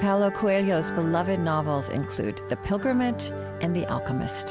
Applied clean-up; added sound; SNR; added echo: none; none; none; none.